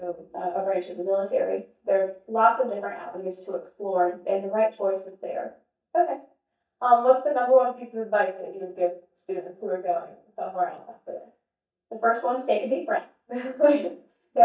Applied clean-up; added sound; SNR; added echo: neural mask model DeepFilterNet 3.